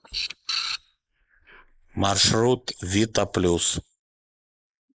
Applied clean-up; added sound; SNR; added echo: neural mask model Resemble Enhance denoiser.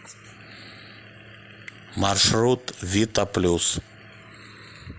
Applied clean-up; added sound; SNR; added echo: none; none; none; none.